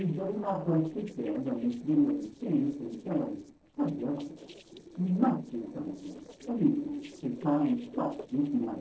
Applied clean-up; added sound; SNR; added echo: neural separator model SepFormer DNS4.